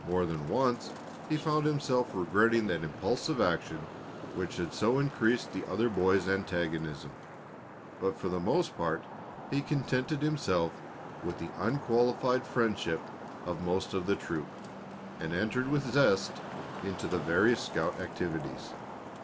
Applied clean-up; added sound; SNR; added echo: none; Traffic noise, roadway noise; 11 dB; none.